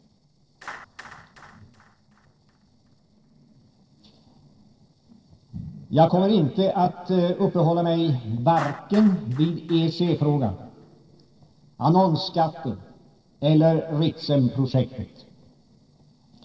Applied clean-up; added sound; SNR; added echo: neural separator model SepFormer DNS4.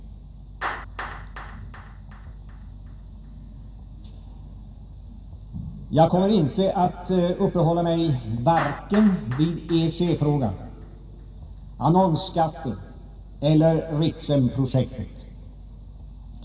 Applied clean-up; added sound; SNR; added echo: none; Clapping; 19 dB; reverberation time 2.0 s.